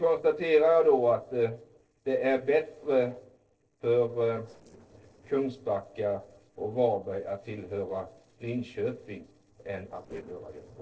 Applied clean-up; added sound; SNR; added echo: neural separator model SepFormer DNS4.